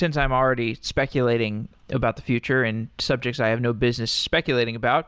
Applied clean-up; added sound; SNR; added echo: none; none; none; none.